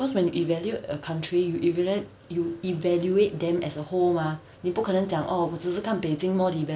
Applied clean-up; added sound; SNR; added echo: none; none; none; none.